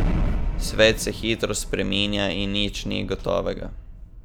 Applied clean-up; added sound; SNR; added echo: none; Explosion; 3 dB; none.